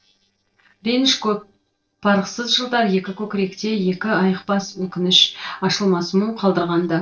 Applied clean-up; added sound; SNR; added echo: neural separator model SepFormer DNS4.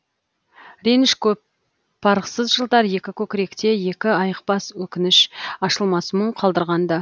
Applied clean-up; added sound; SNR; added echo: none; none; none; none.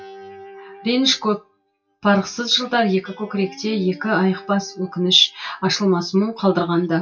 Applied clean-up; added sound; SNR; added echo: classical method WPE with log-MMSE.